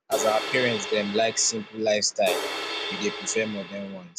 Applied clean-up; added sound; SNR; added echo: none; Crash cymbal; 6 dB; none.